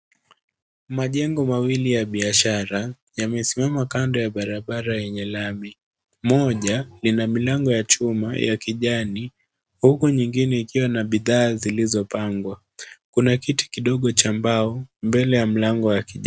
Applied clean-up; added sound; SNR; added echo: none; none; none; none.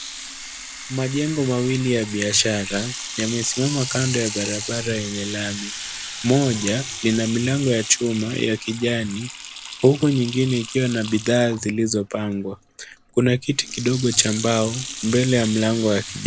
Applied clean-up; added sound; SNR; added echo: none; Sink (filling or washing) / Water tap, faucet; 11 dB; none.